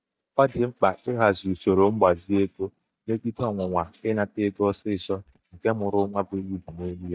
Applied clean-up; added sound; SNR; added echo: neural mask model DeepFilterNet 3.